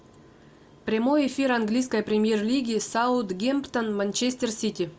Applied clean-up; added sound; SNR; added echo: none; none; none; none.